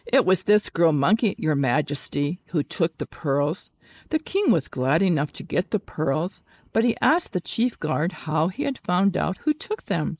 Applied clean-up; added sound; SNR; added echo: neural mask model Resemble Enhance denoiser.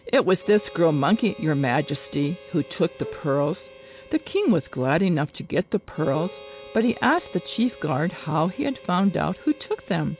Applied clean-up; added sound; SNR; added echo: none; Harmonica + Bowed string instrument; 19 dB; none.